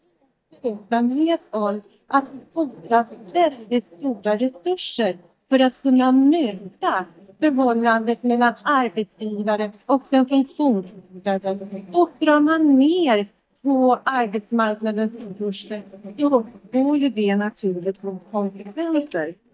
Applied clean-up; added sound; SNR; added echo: neural mask model DeepFilterNet 3.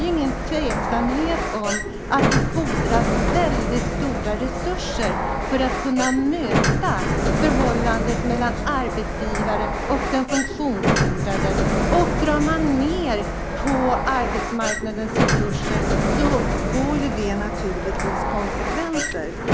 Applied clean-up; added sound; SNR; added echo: none; Sliding door; -2 dB; none.